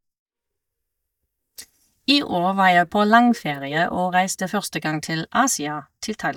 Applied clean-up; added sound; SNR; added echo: neural mask model DeepFilterNet 3.